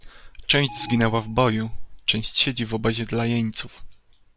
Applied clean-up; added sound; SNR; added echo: none; Alarm; 17 dB; none.